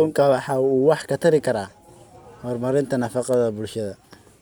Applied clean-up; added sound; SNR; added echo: none; none; none; none.